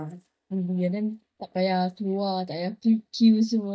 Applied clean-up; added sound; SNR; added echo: neural mask model DeepFilterNet 3.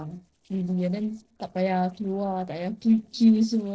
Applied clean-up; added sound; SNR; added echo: neural separator model SepFormer DNS4.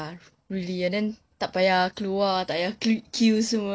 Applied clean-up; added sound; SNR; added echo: none; none; none; none.